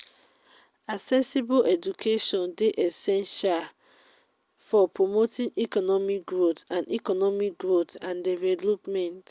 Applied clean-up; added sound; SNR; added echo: none; none; none; none.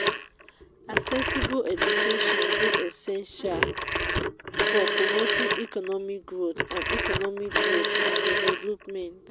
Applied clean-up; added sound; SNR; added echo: none; Telephone; -4 dB; none.